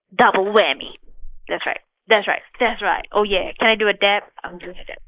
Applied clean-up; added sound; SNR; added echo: neural mask model Resemble Enhance denoiser.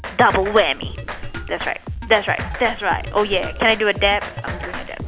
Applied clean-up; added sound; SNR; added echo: none; Drum kit; 9 dB; none.